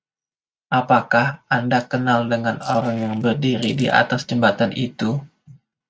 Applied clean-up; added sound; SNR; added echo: neural mask model RNNoise.